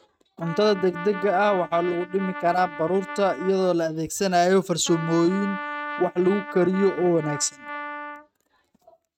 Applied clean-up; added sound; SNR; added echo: neural mask model RNNoise.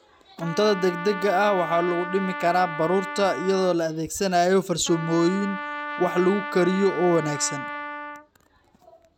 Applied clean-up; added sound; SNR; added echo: none; Trumpet; 10 dB; none.